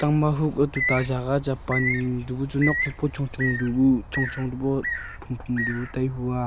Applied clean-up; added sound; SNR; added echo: none; Bird; 7 dB; none.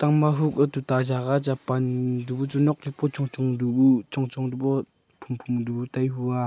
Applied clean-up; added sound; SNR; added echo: none; none; none; none.